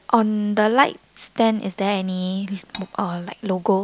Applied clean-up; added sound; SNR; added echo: none; Cutlery, silverware; 15 dB; none.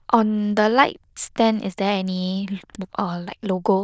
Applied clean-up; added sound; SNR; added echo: neural diffusion model UNIVERSE++.